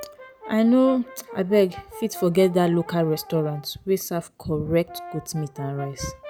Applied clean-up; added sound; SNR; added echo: none; Brass instrument; 18 dB; none.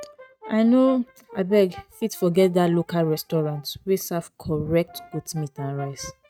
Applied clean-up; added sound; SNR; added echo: neural mask model RNNoise.